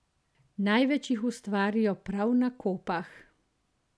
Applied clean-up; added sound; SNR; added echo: none; none; none; none.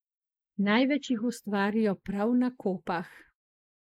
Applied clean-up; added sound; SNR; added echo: neural mask model Resemble Enhance denoiser.